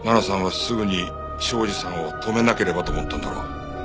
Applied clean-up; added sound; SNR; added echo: none; none; none; none.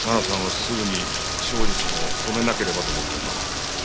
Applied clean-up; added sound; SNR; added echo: none; Rain; -2 dB; none.